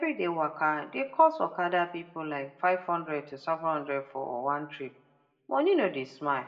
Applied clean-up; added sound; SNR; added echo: none; none; none; reverberation time 0.6 s.